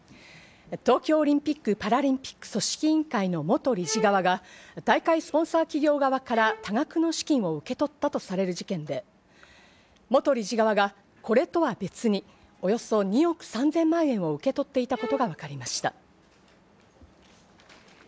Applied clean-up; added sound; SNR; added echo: none; Bowed string instrument; 11 dB; none.